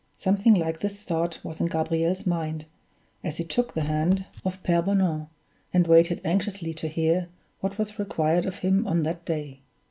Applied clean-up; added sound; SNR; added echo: none; none; none; none.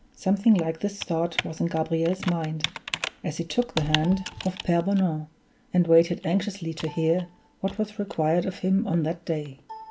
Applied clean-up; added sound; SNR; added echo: none; Computer keyboard; 13 dB; none.